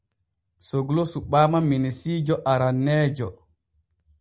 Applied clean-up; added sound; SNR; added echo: none; none; none; none.